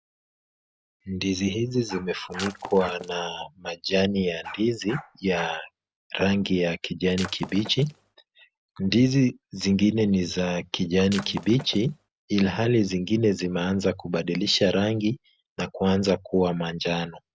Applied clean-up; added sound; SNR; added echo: none; Shatter + Bark; 15 dB; none.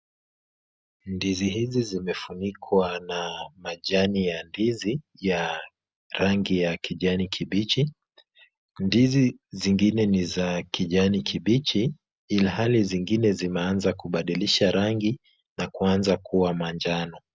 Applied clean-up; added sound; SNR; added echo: none; none; none; none.